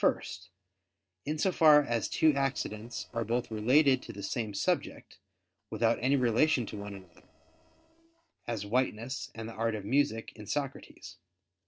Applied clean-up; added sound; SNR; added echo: neural separator model SepFormer DNS4.